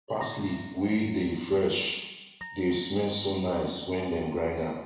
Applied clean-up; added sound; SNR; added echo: none; Harp; 20 dB; reverberation time 1.0 s.